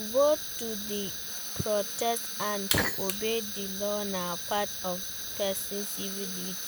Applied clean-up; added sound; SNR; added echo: none; Fire; 2 dB; none.